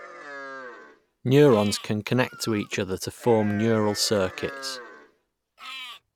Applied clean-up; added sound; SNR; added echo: none; Livestock, farm animals, working animals; 16 dB; none.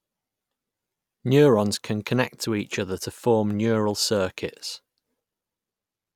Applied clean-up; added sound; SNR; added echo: none; none; none; none.